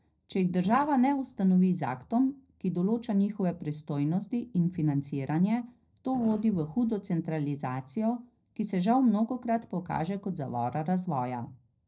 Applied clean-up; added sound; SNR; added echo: neural separator model SepFormer DNS4.